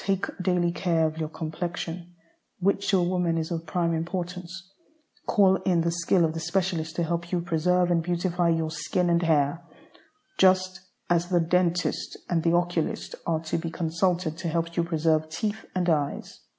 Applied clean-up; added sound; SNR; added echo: none; none; none; none.